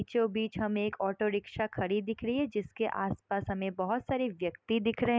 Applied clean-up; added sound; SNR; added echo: none; none; none; none.